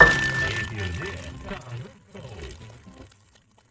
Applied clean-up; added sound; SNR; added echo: neural mask model RNNoise.